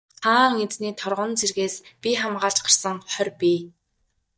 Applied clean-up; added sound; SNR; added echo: neural mask model DeepFilterNet 3.